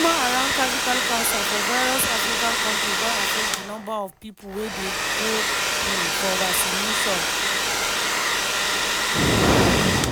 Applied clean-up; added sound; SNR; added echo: none; Domestic sounds, home sounds; -3 dB; none.